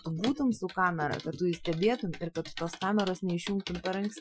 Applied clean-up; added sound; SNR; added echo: classical method Wiener filter.